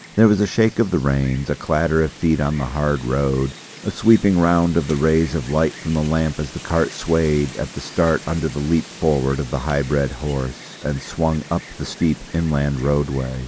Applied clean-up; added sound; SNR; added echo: none; Wind; 19 dB; none.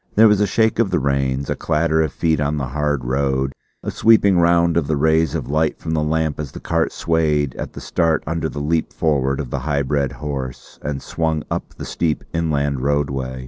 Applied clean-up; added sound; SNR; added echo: none; none; none; none.